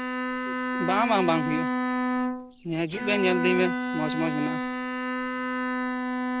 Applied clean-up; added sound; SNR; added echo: none; Bowed string instrument; -1 dB; none.